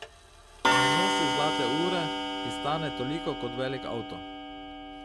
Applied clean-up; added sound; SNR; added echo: none; Clock; -4 dB; none.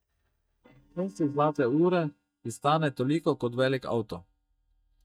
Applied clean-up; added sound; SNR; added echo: neural mask model DeepFilterNet 3.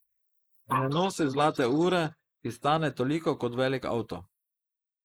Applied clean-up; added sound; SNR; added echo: neural mask model Resemble Enhance denoiser.